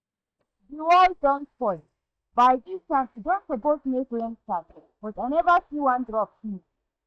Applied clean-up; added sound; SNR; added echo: neural mask model DeepFilterNet 3.